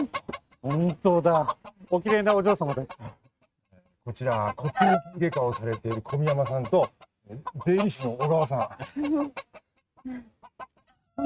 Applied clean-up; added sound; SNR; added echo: neural mask model RNNoise.